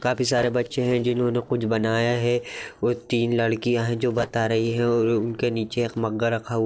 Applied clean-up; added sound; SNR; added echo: neural separator model SepFormer DNS4.